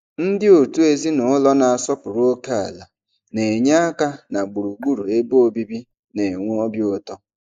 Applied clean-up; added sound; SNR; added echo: neural mask model Resemble Enhance denoiser.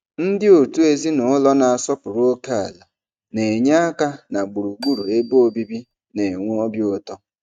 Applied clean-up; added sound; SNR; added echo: neural mask model RNNoise.